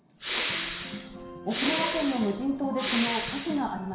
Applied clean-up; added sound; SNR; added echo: none; Respiratory sounds; 3 dB; reverberation time 0.7 s.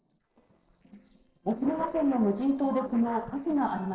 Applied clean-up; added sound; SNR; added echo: neural separator model SepFormer DNS4.